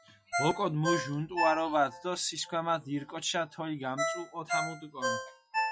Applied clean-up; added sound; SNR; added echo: classical method log-MMSE.